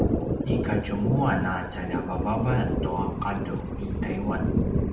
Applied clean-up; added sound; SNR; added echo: none; Thunder; -2 dB; reverberation time 0.7 s.